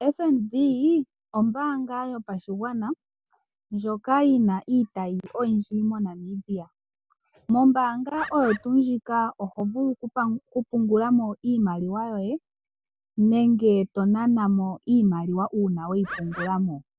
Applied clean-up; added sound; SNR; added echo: none; Bird; 12 dB; none.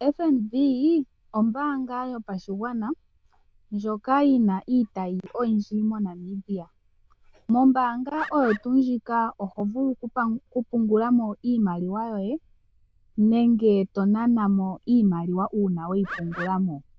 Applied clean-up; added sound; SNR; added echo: neural diffusion model UNIVERSE++.